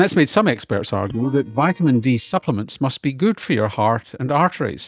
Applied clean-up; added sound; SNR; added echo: neural mask model DeepFilterNet 3.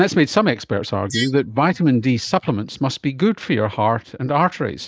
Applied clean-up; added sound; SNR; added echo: neural mask model Resemble Enhance denoiser.